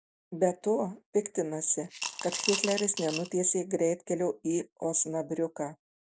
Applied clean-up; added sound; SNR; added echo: none; Coin (dropping) / Glass; 5 dB; none.